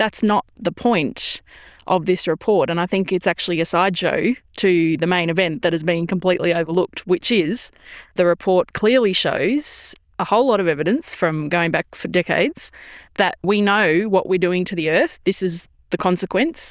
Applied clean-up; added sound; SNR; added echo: neural diffusion model UNIVERSE++.